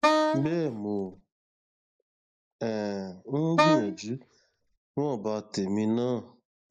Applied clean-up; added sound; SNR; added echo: neural mask model DeepFilterNet 3.